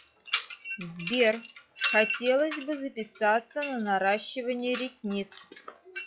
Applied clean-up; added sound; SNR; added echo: classical method log-MMSE.